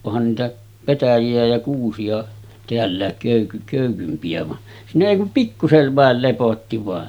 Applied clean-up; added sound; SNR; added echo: none; none; none; none.